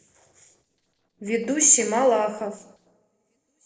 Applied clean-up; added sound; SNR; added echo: neural separator model SepFormer DNS4.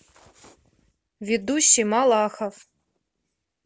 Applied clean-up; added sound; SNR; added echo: none; none; none; none.